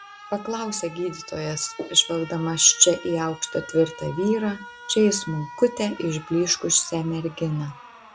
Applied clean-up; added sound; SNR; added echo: none; Alarm; 17 dB; none.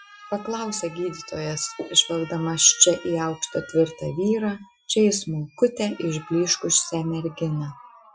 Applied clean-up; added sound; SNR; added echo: classical method Wiener filter.